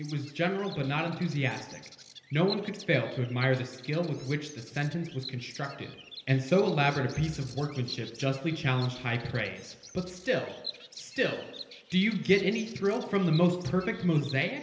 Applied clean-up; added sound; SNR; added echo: none; Bird vocalization, bird call, bird song; 18 dB; reverberation time 1.4 s.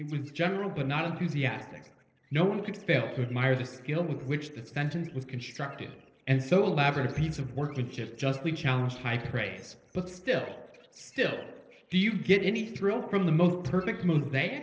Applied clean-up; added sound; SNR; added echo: neural separator model SepFormer DNS4.